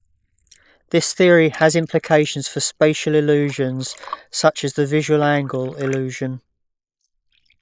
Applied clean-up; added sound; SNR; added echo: neural mask model Resemble Enhance denoiser.